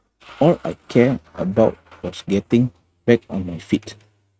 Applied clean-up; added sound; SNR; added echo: neural mask model RNNoise.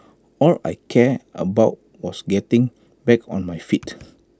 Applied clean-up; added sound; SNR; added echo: none; none; none; none.